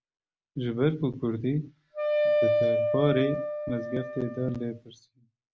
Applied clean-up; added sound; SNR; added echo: none; Wind instrument, woodwind instrument; -2 dB; none.